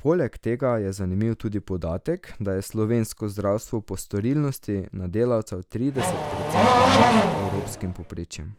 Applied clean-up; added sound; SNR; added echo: none; Race car, auto racing / Accelerating, revving, vroom; -5 dB; none.